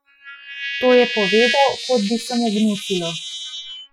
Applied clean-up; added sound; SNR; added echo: classical method Wiener filter.